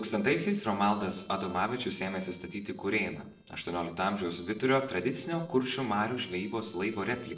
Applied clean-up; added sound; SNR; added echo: neural separator model SepFormer DNS4.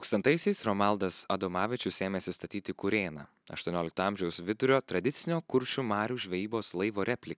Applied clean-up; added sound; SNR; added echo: none; none; none; none.